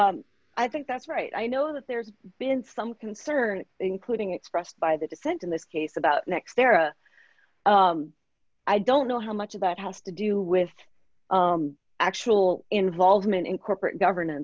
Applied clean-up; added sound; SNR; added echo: none; none; none; none.